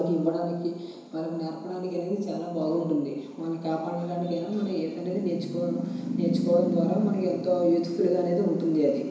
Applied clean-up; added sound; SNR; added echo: none; none; none; reverberation time 1.0 s.